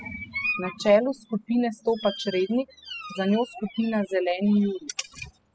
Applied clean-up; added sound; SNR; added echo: classical method spectral subtraction.